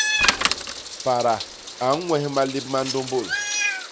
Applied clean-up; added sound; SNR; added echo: none; Bicycle + Meow; 1 dB; none.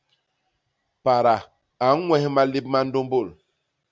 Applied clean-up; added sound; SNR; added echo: none; none; none; none.